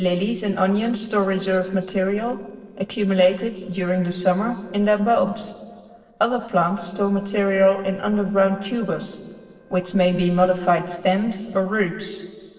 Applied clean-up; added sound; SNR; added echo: neural separator model SepFormer DNS4.